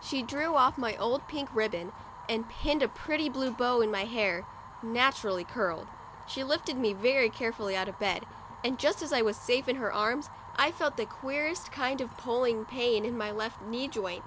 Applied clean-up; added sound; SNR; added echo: none; Fire; 15 dB; none.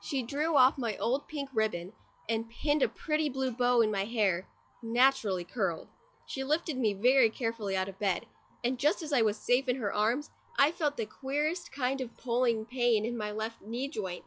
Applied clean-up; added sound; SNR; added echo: classical method log-MMSE.